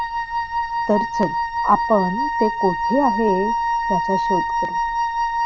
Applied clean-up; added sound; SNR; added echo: none; Wind instrument, woodwind instrument; -1 dB; none.